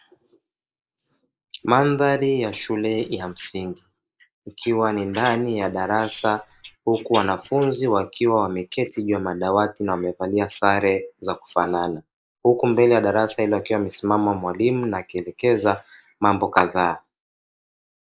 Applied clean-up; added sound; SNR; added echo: neural mask model Resemble Enhance denoiser.